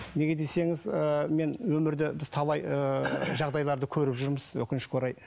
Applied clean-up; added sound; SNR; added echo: none; none; none; none.